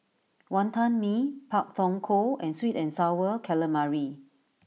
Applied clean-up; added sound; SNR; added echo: none; none; none; none.